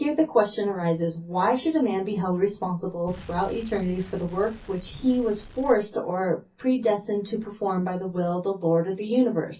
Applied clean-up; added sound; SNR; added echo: none; Explosion; 18 dB; reverberation time 0.3 s.